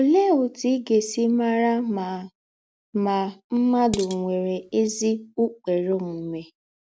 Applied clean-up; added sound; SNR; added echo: none; Dishes, pots, and pans; 13 dB; none.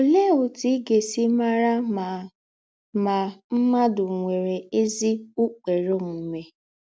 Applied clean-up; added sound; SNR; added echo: none; none; none; none.